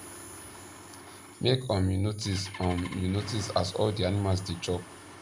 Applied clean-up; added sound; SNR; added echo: none; Engine starting; 16 dB; none.